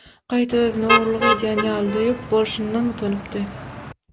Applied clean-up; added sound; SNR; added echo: none; Motor vehicle (road); 3 dB; none.